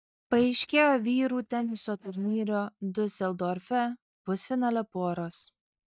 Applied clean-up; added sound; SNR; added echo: neural mask model DeepFilterNet 3.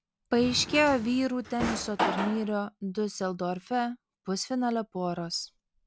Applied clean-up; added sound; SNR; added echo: none; Drawer open or close; 5 dB; none.